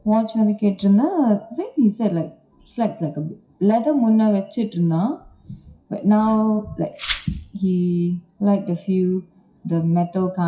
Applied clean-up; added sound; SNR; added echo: classical method WPE with log-MMSE.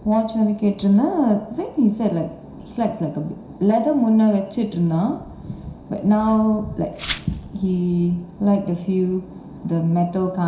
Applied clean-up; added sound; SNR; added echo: none; Glass; 13 dB; reverberation time 0.7 s.